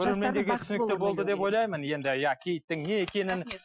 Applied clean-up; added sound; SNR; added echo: classical method Wiener filter.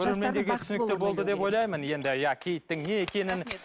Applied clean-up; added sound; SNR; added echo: none; Snare drum + Gurgling / Liquid; 19 dB; none.